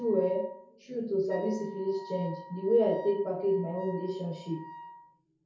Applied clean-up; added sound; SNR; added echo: none; Wind instrument, woodwind instrument; 16 dB; reverberation time 0.6 s.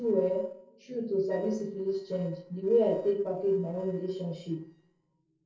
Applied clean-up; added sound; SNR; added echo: neural separator model SepFormer DNS4.